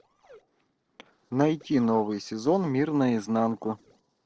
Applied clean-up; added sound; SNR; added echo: neural separator model SepFormer DNS4.